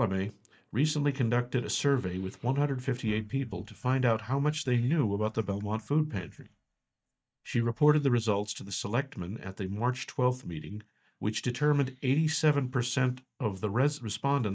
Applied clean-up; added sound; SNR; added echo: neural mask model DeepFilterNet 3.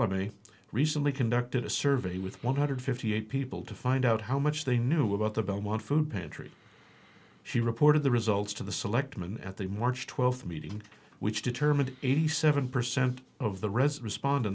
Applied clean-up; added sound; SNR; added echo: none; none; none; none.